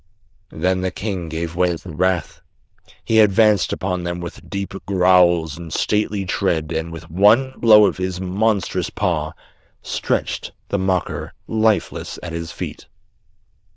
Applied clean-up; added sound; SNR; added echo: neural diffusion model UNIVERSE++.